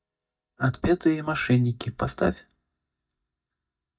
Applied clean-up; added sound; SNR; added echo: neural mask model DeepFilterNet 3.